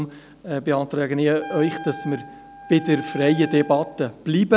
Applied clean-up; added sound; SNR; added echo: none; Wind instrument, woodwind instrument; 15 dB; none.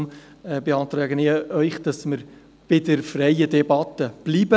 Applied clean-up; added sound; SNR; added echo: none; none; none; none.